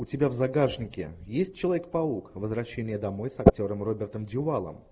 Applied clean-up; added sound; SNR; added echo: none; none; none; none.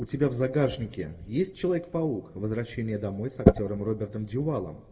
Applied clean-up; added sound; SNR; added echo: none; none; none; reverberation time 0.9 s.